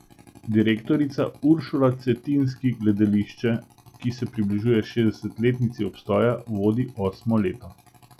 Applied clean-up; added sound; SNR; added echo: classical method log-MMSE.